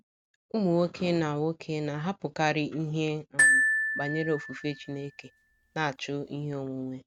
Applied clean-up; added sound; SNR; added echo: none; Glockenspiel; -1 dB; none.